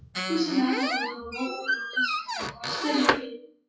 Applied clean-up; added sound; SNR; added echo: classical method WPE with log-MMSE.